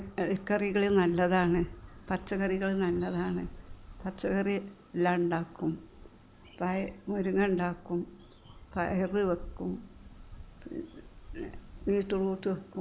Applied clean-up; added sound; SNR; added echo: none; Wind; 18 dB; none.